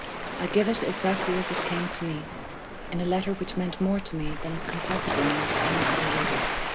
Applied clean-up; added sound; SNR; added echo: none; Waves, surf; 0 dB; none.